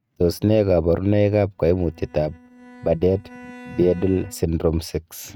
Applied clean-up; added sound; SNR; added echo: neural mask model RNNoise.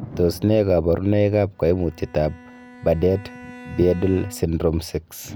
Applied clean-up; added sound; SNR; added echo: none; Thunder + Bowed string instrument; 19 dB; none.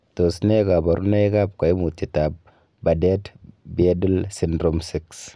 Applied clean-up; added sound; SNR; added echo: none; none; none; none.